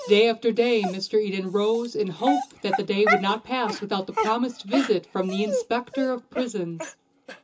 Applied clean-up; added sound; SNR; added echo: none; Dog; 7 dB; reverberation time 0.2 s.